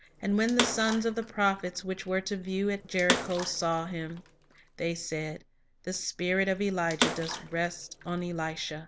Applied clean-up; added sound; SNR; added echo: none; Bathtub (filling or washing) / Water / Splash, splatter; 5 dB; none.